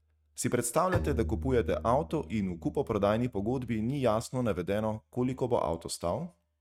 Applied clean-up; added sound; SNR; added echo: neural mask model RNNoise.